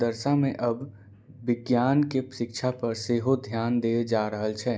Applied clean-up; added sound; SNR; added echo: none; none; none; none.